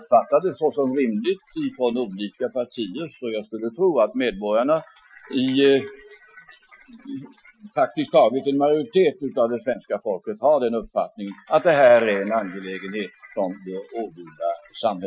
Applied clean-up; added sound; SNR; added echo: classical method Wiener filter.